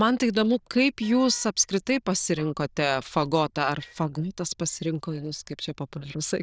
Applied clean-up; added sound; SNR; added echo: neural diffusion model UNIVERSE++.